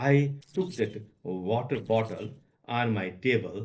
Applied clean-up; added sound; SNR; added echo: neural separator model SepFormer DNS4.